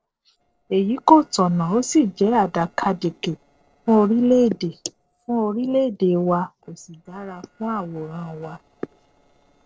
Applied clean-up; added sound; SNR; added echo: neural separator model SepFormer DNS4.